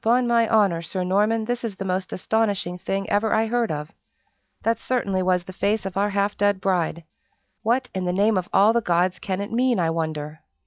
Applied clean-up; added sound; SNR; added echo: none; none; none; none.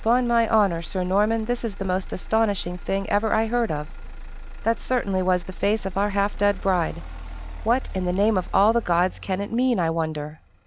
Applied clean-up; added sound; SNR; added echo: none; Motor vehicle (road); 10 dB; none.